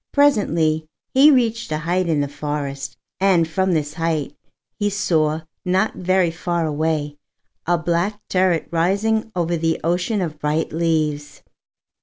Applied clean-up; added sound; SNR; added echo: none; none; none; none.